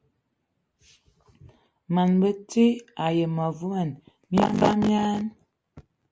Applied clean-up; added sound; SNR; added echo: none; none; none; none.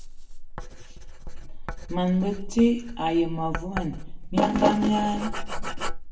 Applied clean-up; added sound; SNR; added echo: none; Writing; 5 dB; reverberation time 0.7 s.